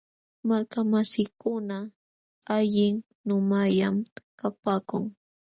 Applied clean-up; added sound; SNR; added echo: none; none; none; none.